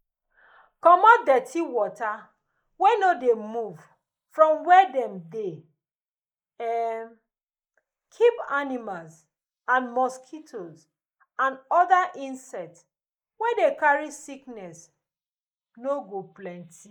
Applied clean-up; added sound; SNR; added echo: neural mask model Resemble Enhance denoiser.